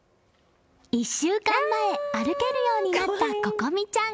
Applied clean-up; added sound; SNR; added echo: none; none; none; none.